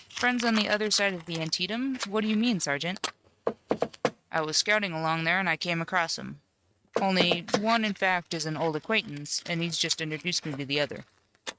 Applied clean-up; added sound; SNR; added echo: neural mask model RNNoise.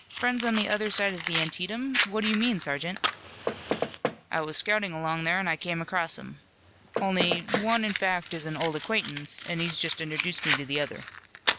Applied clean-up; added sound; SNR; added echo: none; Fire + Knock; 4 dB; none.